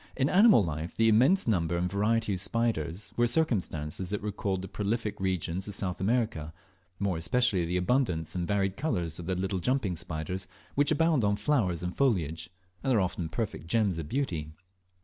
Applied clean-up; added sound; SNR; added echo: none; none; none; none.